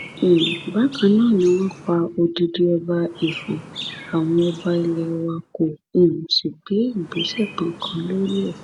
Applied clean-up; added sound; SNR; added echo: none; Chirp, tweet; 15 dB; none.